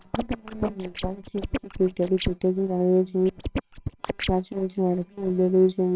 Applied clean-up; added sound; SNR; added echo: neural separator model SepFormer WHAMR!.